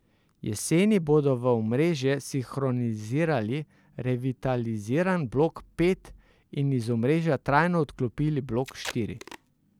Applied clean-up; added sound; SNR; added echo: none; Packing tape, duct tape; 16 dB; none.